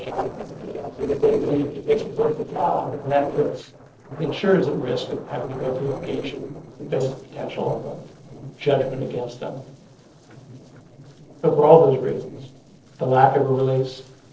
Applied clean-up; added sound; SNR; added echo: neural separator model SepFormer DNS4.